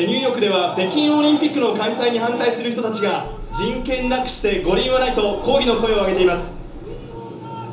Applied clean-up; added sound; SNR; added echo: none; Car; 12 dB; reverberation time 0.6 s.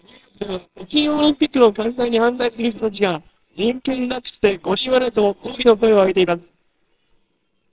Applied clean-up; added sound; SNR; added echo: neural separator model SepFormer WHAMR!.